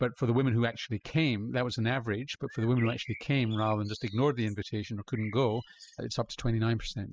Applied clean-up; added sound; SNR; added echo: classical method spectral subtraction.